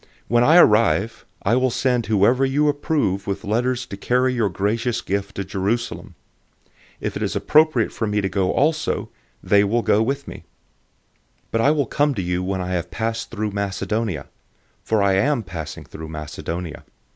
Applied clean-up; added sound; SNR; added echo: none; none; none; none.